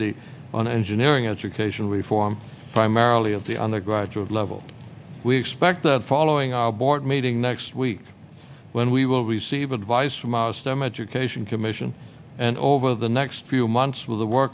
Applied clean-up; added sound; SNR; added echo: none; none; none; none.